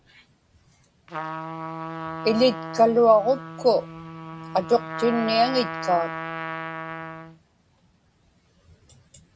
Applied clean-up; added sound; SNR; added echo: none; Trumpet; 10 dB; none.